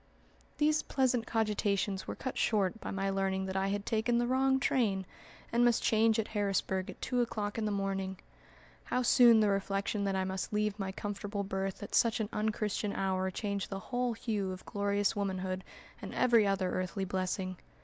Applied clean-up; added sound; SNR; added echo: none; none; none; none.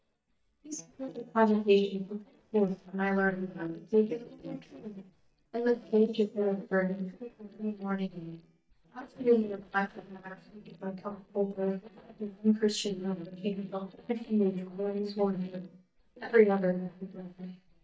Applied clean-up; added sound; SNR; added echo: neural mask model DeepFilterNet 3.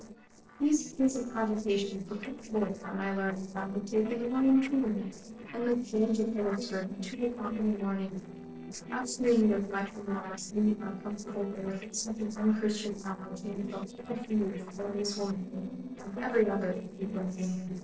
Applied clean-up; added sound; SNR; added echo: neural separator model SepFormer DNS4.